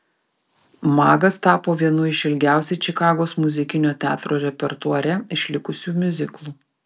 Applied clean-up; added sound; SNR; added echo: none; none; none; none.